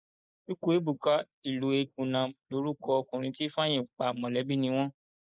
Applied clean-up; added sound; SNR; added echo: neural mask model Resemble Enhance denoiser.